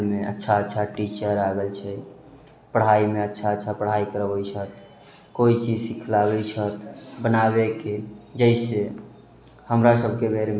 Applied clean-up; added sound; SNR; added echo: none; none; none; none.